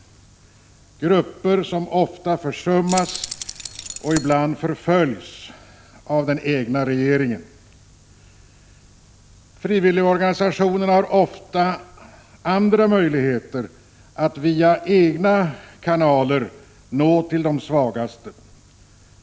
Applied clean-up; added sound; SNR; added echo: none; Keys jangling; 10 dB; none.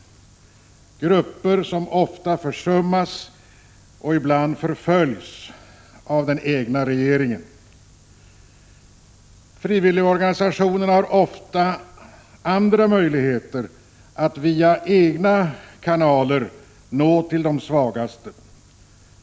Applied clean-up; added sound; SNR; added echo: none; none; none; none.